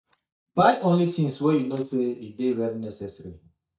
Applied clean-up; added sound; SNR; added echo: neural mask model DeepFilterNet 3.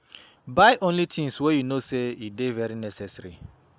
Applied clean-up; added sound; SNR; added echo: none; none; none; none.